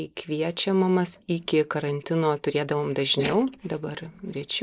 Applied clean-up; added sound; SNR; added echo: neural mask model Resemble Enhance denoiser.